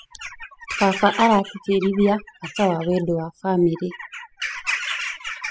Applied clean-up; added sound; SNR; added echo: classical method spectral subtraction.